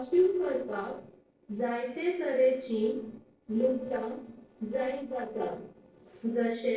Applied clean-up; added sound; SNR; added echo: neural separator model SepFormer DNS4.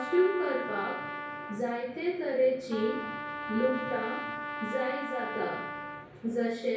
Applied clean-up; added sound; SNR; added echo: none; Trumpet; 7 dB; reverberation time 0.6 s.